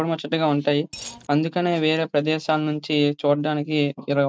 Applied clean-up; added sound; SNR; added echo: none; Coin (dropping); 15 dB; none.